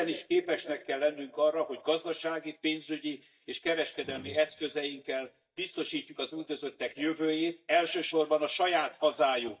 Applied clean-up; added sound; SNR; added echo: neural mask model DeepFilterNet 3.